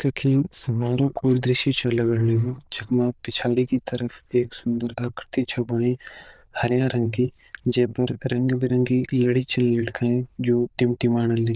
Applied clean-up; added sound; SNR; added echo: neural diffusion model UNIVERSE++.